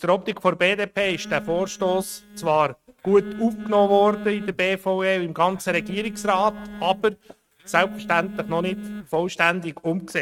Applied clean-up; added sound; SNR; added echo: neural mask model RNNoise.